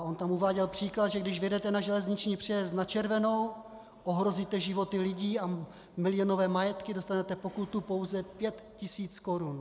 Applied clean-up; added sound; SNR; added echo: none; none; none; none.